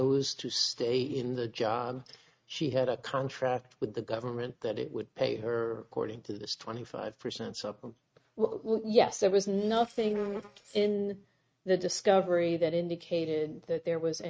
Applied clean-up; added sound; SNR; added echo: neural mask model RNNoise.